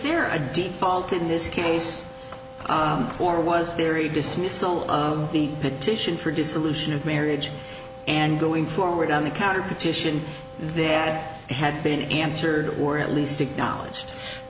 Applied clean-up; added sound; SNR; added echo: none; Wind instrument, woodwind instrument; 17 dB; none.